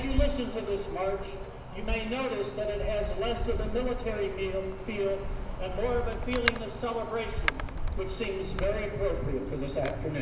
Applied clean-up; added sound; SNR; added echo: none; Wind; 1 dB; reverberation time 1.2 s.